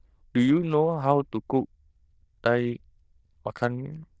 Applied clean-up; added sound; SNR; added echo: neural diffusion model UNIVERSE++.